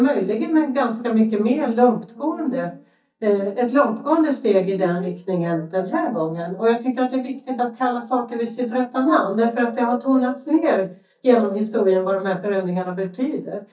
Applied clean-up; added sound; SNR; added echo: neural mask model DeepFilterNet 3.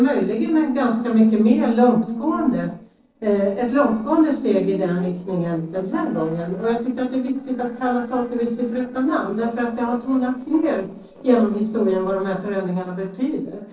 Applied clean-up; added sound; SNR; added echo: neural separator model SepFormer DNS4.